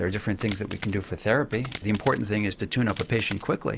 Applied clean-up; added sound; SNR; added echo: none; Coin (dropping); 12 dB; none.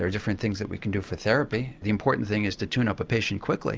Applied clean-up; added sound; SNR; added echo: none; none; none; none.